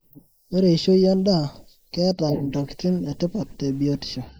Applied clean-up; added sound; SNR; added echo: neural mask model Resemble Enhance denoiser.